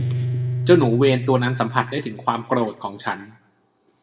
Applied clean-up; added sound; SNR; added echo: none; Guitar; 6 dB; reverberation time 0.5 s.